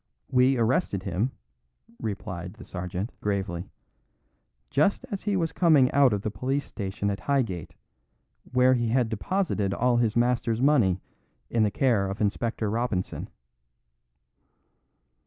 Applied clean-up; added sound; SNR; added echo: none; none; none; none.